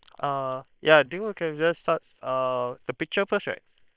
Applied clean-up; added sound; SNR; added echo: neural separator model SepFormer WHAM!.